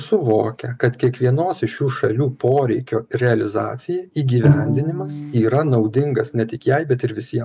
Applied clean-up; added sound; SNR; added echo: none; Bowed string instrument; 4 dB; none.